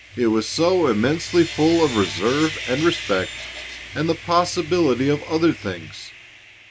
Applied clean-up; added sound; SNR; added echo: none; Sawing; 13 dB; none.